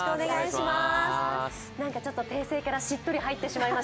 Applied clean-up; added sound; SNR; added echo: none; none; none; none.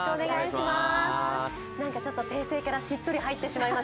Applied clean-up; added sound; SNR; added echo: none; Wind instrument, woodwind instrument; 13 dB; none.